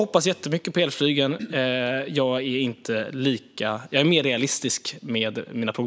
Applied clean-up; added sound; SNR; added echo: none; none; none; none.